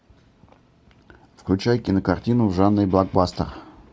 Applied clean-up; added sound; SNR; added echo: none; none; none; none.